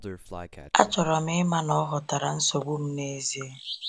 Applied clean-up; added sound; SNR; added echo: none; Bird vocalization, bird call, bird song; 16 dB; none.